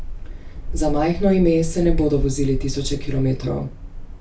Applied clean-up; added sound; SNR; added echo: none; Wind; 4 dB; reverberation time 0.3 s.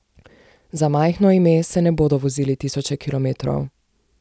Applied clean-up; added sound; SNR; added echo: none; none; none; none.